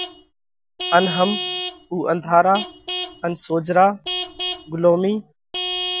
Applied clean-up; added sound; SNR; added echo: none; Vehicle horn, car horn, honking / Truck; 8 dB; none.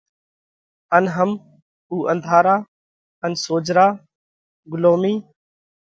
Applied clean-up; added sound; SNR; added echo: none; none; none; none.